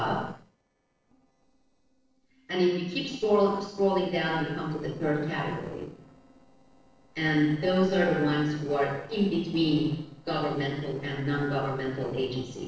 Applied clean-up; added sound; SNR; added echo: neural separator model SepFormer DNS4.